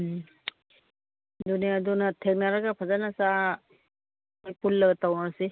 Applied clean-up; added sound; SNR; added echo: none; none; none; none.